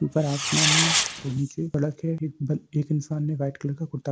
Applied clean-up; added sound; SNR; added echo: none; Fireworks; -2 dB; none.